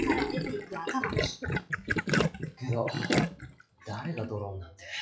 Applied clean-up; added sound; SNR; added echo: classical method WPE with log-MMSE.